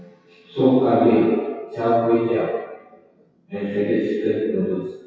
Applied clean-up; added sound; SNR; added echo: classical method WPE with log-MMSE.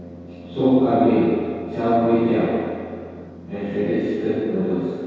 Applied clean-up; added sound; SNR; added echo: none; Brass instrument; 20 dB; reverberation time 2.0 s.